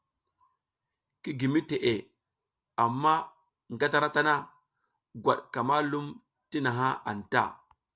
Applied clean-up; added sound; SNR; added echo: none; none; none; none.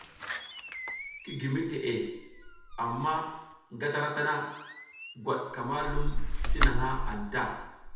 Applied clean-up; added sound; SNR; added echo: none; Slam; -2 dB; reverberation time 0.9 s.